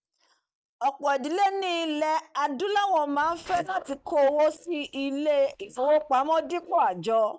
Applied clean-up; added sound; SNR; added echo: neural mask model DeepFilterNet 3.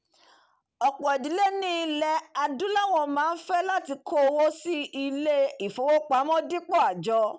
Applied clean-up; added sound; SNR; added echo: none; none; none; none.